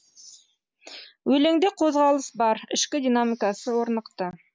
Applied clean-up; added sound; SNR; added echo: none; none; none; none.